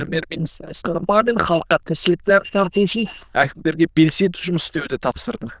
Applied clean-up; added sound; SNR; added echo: neural diffusion model UNIVERSE++.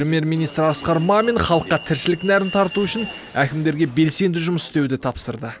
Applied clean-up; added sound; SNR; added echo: none; Alarm; 17 dB; none.